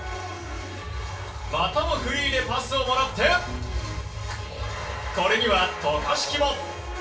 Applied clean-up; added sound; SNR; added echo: none; Piano; 15 dB; reverberation time 0.3 s.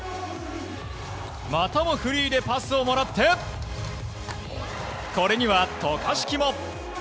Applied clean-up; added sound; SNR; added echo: none; none; none; none.